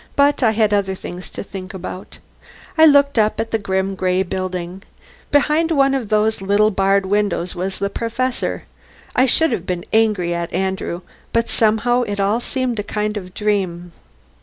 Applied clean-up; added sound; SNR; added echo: none; none; none; none.